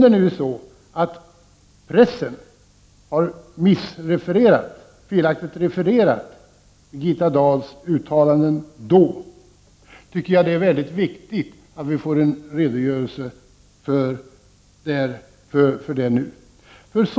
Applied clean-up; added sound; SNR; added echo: none; none; none; none.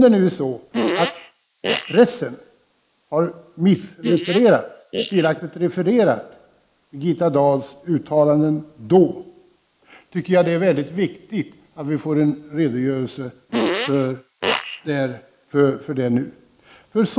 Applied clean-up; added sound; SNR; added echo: neural mask model Resemble Enhance denoiser.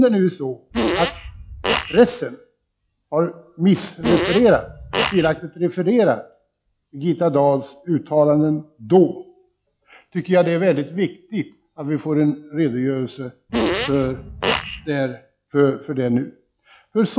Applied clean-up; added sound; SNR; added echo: classical method log-MMSE.